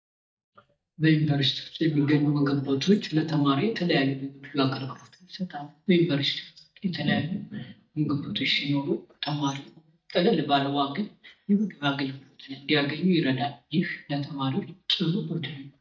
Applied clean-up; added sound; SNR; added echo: neural mask model DeepFilterNet 3.